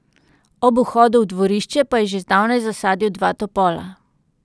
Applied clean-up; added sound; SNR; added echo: none; none; none; none.